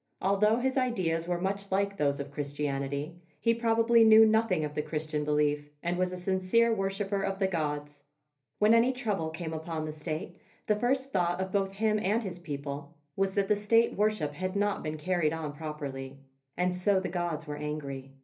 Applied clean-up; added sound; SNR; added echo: none; none; none; reverberation time 0.3 s.